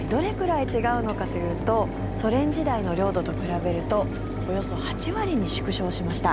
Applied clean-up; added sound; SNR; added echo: none; Mechanisms; 3 dB; none.